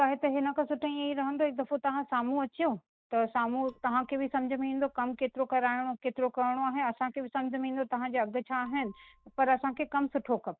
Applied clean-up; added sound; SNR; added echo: neural mask model DeepFilterNet 3.